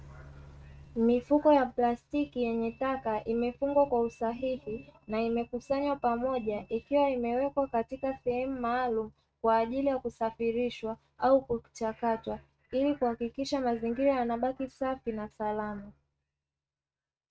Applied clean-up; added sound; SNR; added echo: neural mask model RNNoise.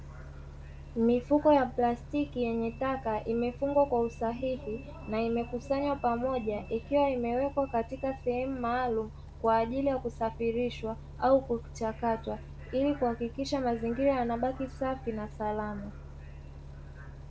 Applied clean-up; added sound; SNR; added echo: none; Bus; 13 dB; none.